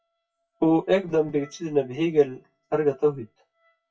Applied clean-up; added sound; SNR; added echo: classical method WPE with log-MMSE.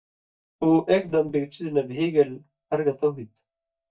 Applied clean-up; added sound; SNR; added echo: neural mask model DeepFilterNet 3.